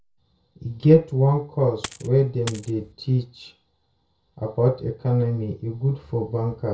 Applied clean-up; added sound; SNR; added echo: none; Coin (dropping); 14 dB; reverberation time 0.2 s.